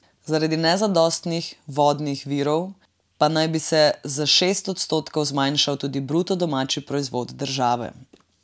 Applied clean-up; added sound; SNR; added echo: none; none; none; none.